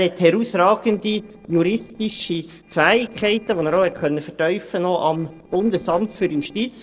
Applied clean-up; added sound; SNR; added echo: neural separator model SepFormer DNS4.